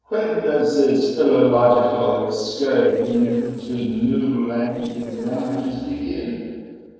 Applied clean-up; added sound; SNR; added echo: neural separator model SepFormer DNS4.